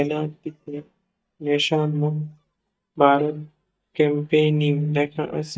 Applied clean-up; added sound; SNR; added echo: neural mask model DeepFilterNet 3.